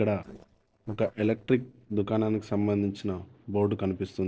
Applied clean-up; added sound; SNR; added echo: neural separator model SepFormer DNS4.